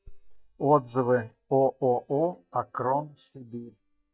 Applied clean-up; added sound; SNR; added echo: neural mask model DeepFilterNet 3.